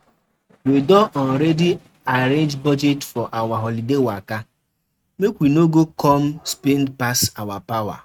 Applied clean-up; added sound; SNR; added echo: neural mask model RNNoise.